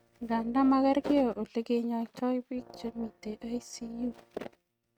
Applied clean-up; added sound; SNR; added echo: neural mask model RNNoise.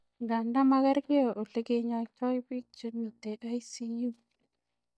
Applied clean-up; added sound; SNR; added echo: neural mask model DeepFilterNet 3.